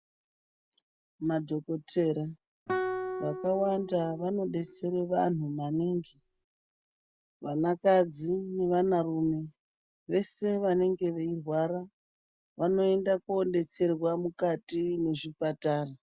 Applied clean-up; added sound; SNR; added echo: none; Guitar; 8 dB; none.